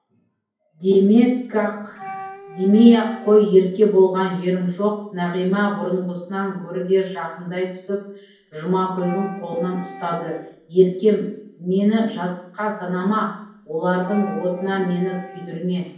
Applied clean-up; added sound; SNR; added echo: none; Wind instrument, woodwind instrument; 17 dB; reverberation time 0.9 s.